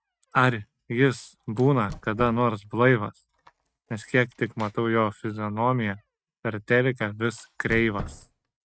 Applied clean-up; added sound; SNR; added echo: neural mask model RNNoise.